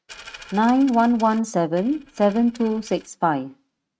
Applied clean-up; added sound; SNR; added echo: neural mask model RNNoise.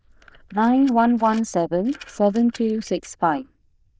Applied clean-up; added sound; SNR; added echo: neural diffusion model UNIVERSE++.